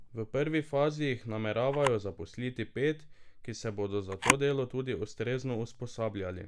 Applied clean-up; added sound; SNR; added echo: none; Camera; 7 dB; none.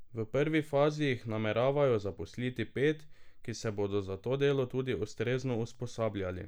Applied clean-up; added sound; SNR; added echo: none; none; none; none.